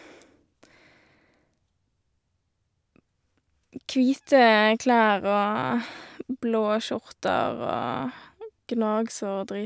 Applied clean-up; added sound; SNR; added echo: none; none; none; none.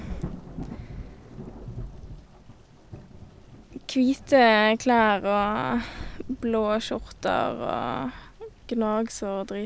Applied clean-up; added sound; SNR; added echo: none; Thunder / Rain; 15 dB; none.